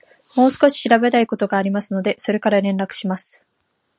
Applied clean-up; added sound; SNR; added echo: none; none; none; none.